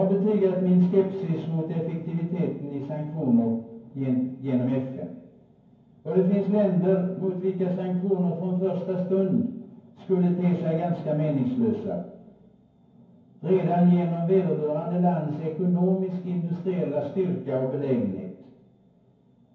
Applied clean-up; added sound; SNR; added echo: none; none; none; reverberation time 0.9 s.